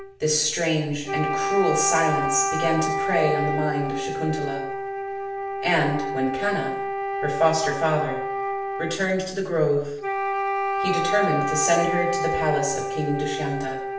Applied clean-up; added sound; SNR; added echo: none; Wind instrument, woodwind instrument; 2 dB; reverberation time 0.7 s.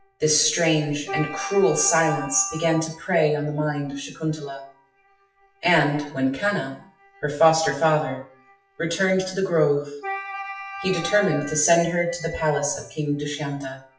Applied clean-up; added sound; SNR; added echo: classical method WPE with log-MMSE.